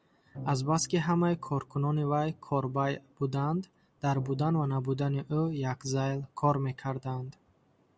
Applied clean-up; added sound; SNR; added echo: none; Bowed string instrument; 18 dB; none.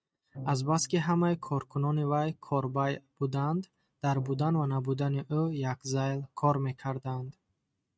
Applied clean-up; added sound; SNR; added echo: neural mask model RNNoise.